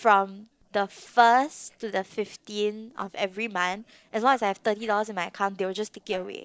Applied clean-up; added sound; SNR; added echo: neural separator model SepFormer DNS4.